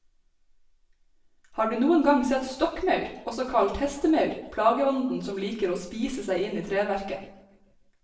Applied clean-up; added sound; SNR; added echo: none; none; none; reverberation time 0.7 s.